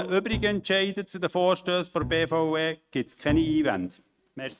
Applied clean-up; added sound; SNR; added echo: neural mask model RNNoise.